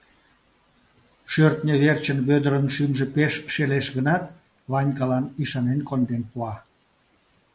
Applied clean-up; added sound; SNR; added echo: none; none; none; none.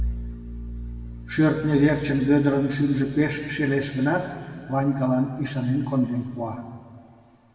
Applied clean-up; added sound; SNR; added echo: none; Bowed string instrument; 14 dB; reverberation time 2.0 s.